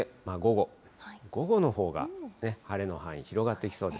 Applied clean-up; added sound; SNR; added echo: none; none; none; none.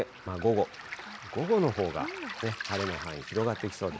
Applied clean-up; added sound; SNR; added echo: none; Waves, surf; 11 dB; none.